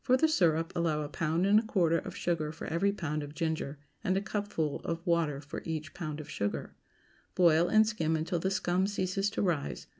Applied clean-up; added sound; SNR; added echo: none; none; none; none.